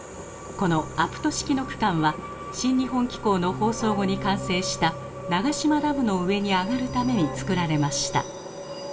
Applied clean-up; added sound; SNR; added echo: none; Keyboard (musical); 14 dB; reverberation time 0.5 s.